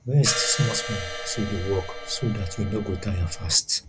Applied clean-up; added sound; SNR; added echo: none; Crash cymbal; 9 dB; none.